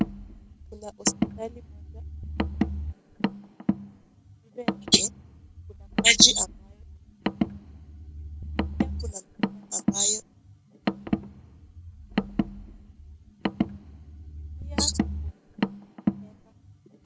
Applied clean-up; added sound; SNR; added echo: none; Car; 1 dB; none.